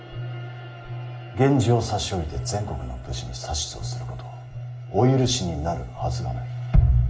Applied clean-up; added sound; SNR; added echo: none; none; none; reverberation time 0.7 s.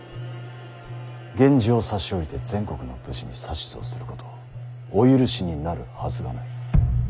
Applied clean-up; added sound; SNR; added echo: none; none; none; none.